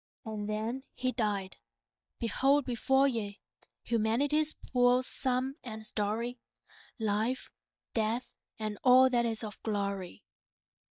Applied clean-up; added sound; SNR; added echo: neural mask model DeepFilterNet 3.